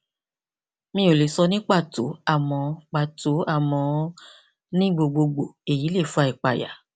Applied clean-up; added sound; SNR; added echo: none; none; none; none.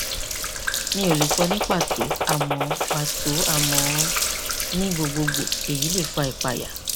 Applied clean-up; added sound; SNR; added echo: none; Gunshot, gunfire + Sink (filling or washing); -2 dB; none.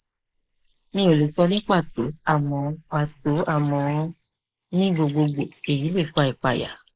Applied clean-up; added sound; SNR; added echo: neural mask model Resemble Enhance denoiser.